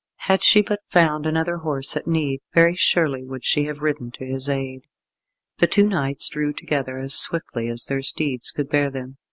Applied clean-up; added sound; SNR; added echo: none; none; none; none.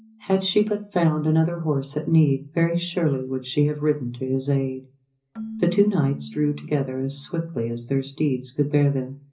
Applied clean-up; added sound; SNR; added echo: none; Keyboard (musical); 20 dB; reverberation time 0.5 s.